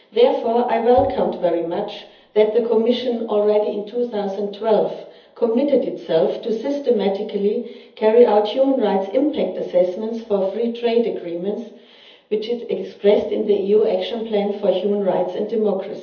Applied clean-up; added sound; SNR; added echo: none; Bowed string instrument; 20 dB; reverberation time 0.7 s.